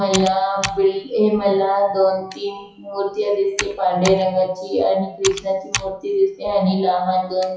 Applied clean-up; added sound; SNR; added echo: classical method WPE with log-MMSE.